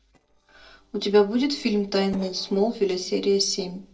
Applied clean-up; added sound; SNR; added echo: neural separator model SepFormer DNS4.